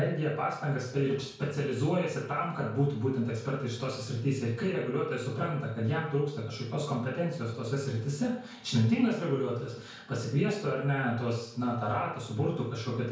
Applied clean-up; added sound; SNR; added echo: none; none; none; reverberation time 0.5 s.